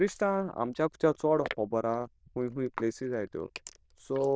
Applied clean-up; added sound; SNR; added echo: neural diffusion model UNIVERSE++.